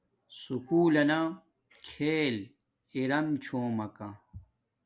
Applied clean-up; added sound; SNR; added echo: none; Wind instrument, woodwind instrument; 18 dB; none.